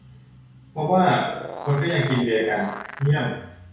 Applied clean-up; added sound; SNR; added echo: none; Animal; 12 dB; reverberation time 0.6 s.